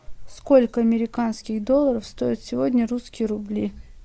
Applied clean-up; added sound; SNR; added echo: none; none; none; none.